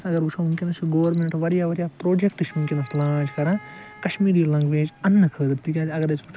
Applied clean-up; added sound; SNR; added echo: none; Wind instrument, woodwind instrument + Camera; 18 dB; none.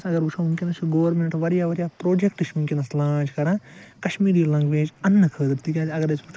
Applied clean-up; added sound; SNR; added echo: neural mask model Resemble Enhance denoiser.